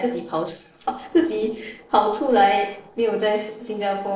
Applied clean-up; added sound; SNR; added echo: neural separator model SepFormer DNS4.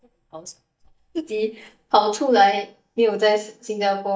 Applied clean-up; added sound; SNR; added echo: neural mask model DeepFilterNet 3.